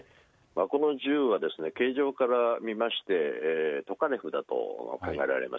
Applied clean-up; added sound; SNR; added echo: none; none; none; none.